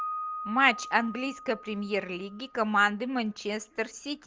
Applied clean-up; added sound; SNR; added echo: none; Piano; 12 dB; none.